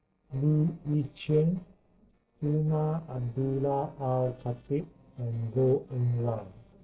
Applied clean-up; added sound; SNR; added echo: neural separator model SepFormer DNS4.